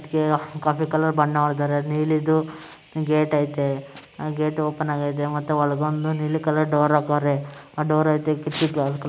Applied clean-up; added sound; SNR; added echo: none; none; none; none.